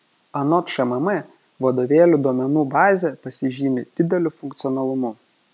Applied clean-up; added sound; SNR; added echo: none; none; none; none.